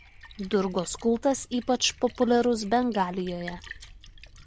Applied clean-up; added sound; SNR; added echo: none; Splash, splatter + Subway, metro, underground / Wind; 19 dB; none.